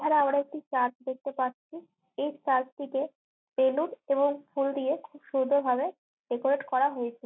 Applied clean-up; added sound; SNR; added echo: none; none; none; none.